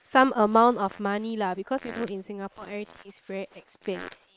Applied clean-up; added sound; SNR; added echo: neural separator model SepFormer WHAM!.